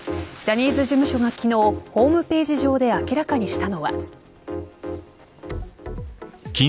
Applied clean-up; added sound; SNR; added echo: none; none; none; none.